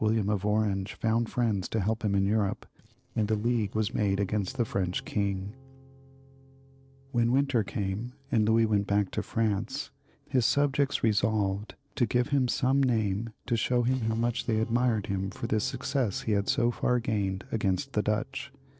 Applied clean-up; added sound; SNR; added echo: neural separator model SepFormer DNS4.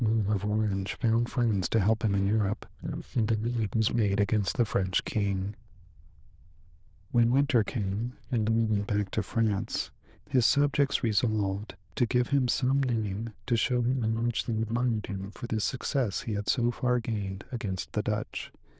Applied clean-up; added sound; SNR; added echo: neural diffusion model UNIVERSE++.